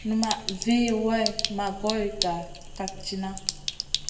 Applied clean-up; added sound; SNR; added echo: none; Sink (filling or washing); 6 dB; reverberation time 0.8 s.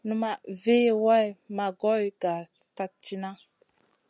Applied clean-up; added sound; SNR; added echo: none; none; none; none.